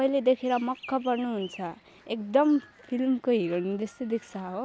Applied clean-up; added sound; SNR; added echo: none; none; none; none.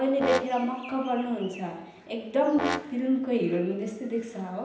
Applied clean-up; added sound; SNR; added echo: none; Brass instrument; 9 dB; reverberation time 0.9 s.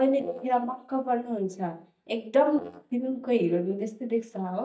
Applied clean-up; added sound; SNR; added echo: neural mask model DeepFilterNet 3.